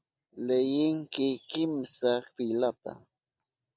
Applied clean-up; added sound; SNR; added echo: none; none; none; none.